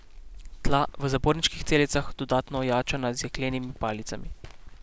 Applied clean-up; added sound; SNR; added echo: none; Walk, footsteps; 13 dB; none.